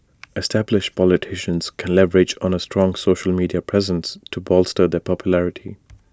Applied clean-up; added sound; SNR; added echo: none; none; none; none.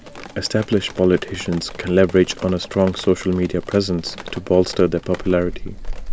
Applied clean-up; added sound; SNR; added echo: none; Drip; 12 dB; none.